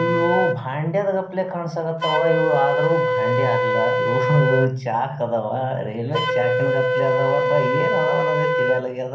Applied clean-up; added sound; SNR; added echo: none; Wind instrument, woodwind instrument; -1 dB; reverberation time 0.6 s.